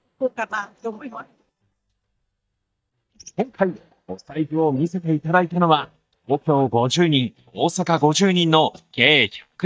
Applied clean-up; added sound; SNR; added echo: neural mask model DeepFilterNet 3.